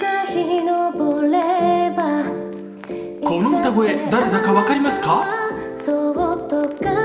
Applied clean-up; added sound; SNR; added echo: none; none; none; reverberation time 1.7 s.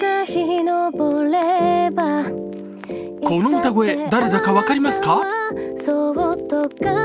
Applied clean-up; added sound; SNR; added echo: none; none; none; none.